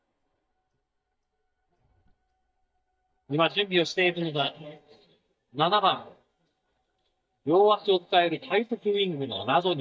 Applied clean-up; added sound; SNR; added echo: neural mask model DeepFilterNet 3.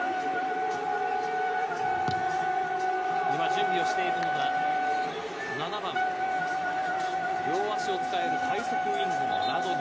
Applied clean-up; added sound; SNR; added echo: none; Wind instrument, woodwind instrument; -3 dB; reverberation time 0.4 s.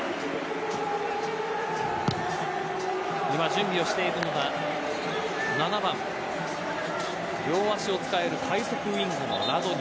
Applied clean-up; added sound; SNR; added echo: none; none; none; none.